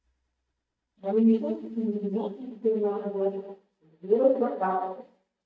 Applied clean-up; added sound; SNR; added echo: neural mask model DeepFilterNet 3.